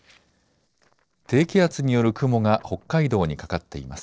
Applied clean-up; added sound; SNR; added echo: neural separator model SepFormer DNS4.